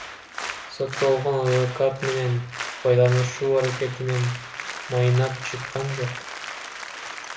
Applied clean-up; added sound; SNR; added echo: none; Applause; 10 dB; none.